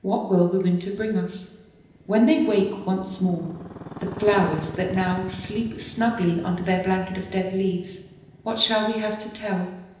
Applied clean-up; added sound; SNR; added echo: none; Motorcycle; 16 dB; reverberation time 0.9 s.